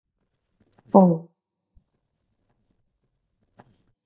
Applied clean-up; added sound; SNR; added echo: neural mask model DeepFilterNet 3.